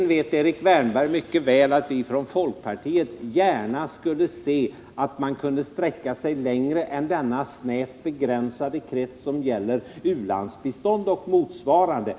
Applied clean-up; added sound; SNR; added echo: none; none; none; none.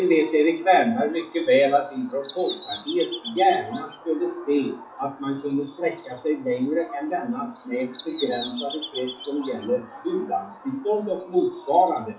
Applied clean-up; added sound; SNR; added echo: classical method WPE with log-MMSE.